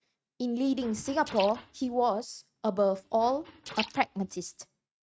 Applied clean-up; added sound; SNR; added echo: neural mask model RNNoise.